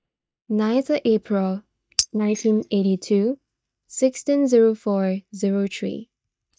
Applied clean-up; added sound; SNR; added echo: neural mask model DeepFilterNet 3.